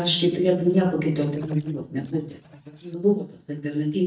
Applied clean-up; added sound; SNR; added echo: neural mask model DeepFilterNet 3.